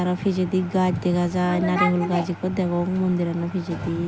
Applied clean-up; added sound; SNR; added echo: none; none; none; none.